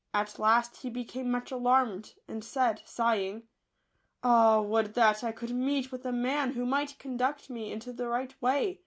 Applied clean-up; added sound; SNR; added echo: none; none; none; none.